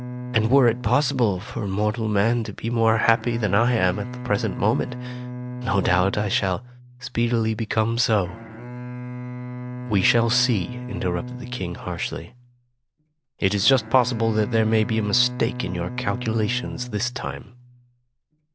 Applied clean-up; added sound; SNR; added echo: none; Bowed string instrument; 10 dB; none.